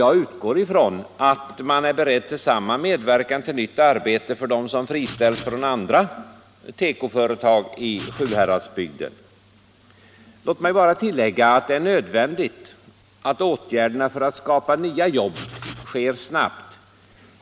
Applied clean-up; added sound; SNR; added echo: none; Writing; 13 dB; none.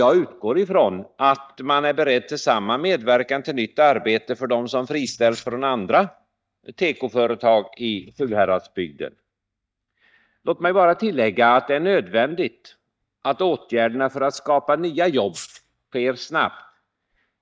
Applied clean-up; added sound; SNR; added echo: neural mask model DeepFilterNet 3.